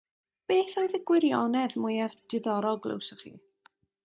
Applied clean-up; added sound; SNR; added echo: neural mask model DeepFilterNet 3.